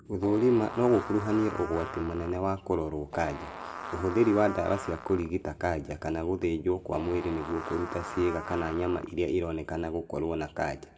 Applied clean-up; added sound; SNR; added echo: none; Fart; 12 dB; reverberation time 0.9 s.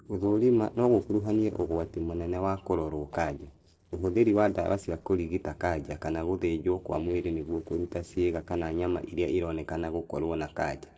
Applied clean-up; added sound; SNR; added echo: neural separator model SepFormer DNS4.